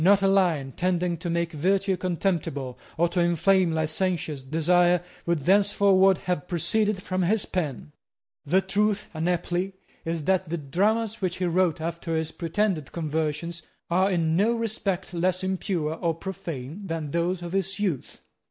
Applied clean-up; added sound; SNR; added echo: none; none; none; none.